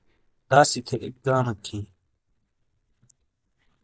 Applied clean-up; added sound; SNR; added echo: neural mask model DeepFilterNet 3.